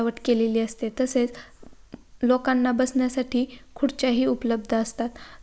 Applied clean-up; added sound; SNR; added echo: none; none; none; none.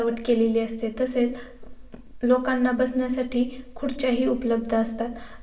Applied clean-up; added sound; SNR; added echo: none; none; none; reverberation time 0.7 s.